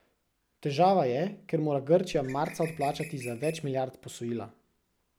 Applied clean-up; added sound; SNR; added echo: none; Bird; 16 dB; none.